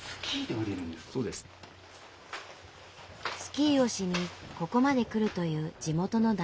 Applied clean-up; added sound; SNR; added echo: none; none; none; none.